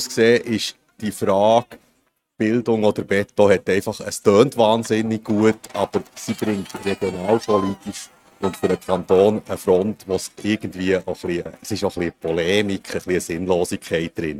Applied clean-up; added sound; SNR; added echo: neural mask model RNNoise.